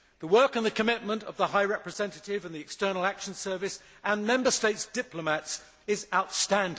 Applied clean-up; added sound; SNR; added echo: none; none; none; none.